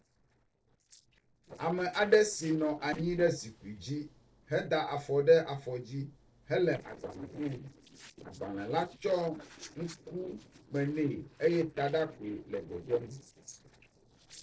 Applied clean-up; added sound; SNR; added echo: neural separator model SepFormer DNS4.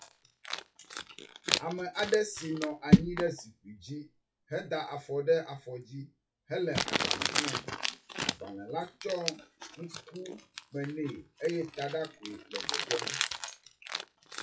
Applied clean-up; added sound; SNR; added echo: classical method WPE with log-MMSE.